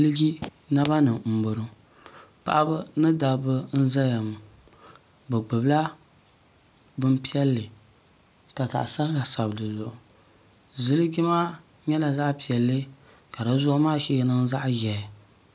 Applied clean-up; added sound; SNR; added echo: none; none; none; none.